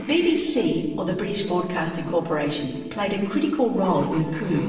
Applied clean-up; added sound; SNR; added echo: neural separator model SepFormer DNS4.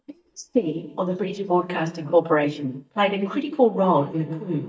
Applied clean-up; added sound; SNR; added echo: neural mask model DeepFilterNet 3.